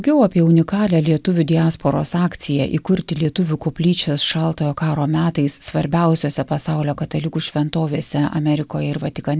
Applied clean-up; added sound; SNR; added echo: none; none; none; none.